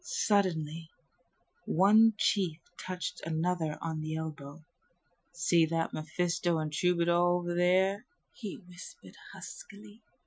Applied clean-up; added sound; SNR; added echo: classical method Wiener filter.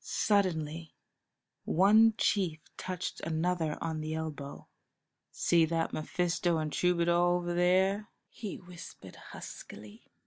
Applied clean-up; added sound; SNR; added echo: none; none; none; none.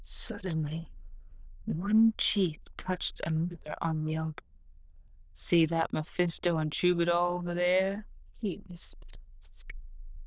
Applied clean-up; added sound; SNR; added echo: neural diffusion model UNIVERSE++.